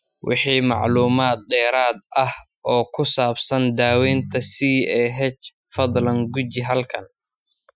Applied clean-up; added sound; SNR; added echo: classical method Wiener filter.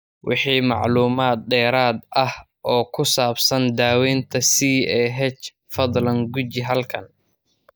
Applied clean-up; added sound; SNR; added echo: neural mask model DeepFilterNet 3.